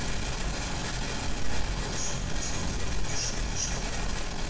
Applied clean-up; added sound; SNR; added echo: none; Printer; 17 dB; reverberation time 1.4 s.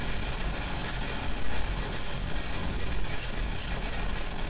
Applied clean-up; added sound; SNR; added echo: neural separator model SepFormer DNS4.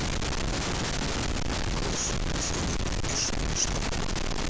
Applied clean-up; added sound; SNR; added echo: none; none; none; none.